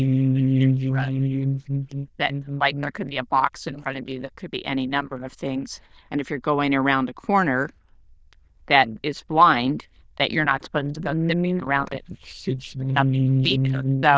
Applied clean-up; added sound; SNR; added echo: neural diffusion model UNIVERSE++.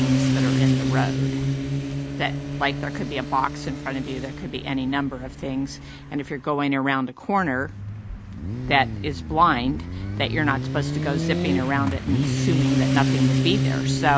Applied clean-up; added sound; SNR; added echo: none; Motorcycle; 0 dB; none.